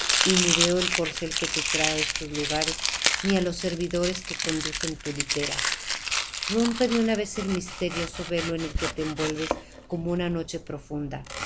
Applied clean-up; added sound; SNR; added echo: none; Domestic sounds, home sounds; 1 dB; none.